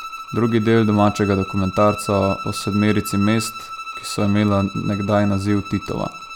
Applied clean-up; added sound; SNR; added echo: none; Bowed string instrument; 13 dB; none.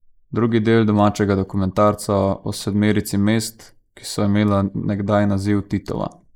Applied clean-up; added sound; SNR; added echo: neural mask model Resemble Enhance denoiser.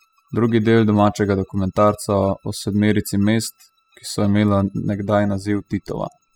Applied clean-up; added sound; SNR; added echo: classical method spectral subtraction.